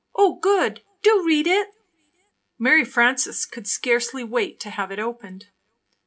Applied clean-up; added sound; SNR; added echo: none; none; none; reverberation time 0.3 s.